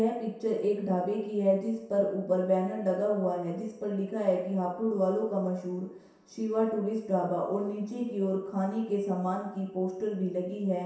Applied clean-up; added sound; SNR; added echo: none; none; none; reverberation time 0.7 s.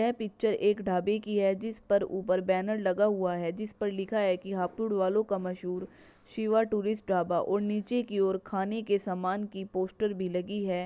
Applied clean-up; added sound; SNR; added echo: none; none; none; none.